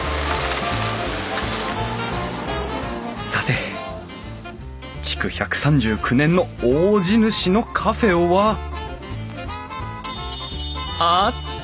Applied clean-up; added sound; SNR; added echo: none; none; none; none.